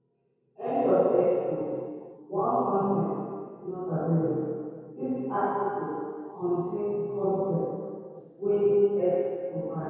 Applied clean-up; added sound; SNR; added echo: none; none; none; reverberation time 2.0 s.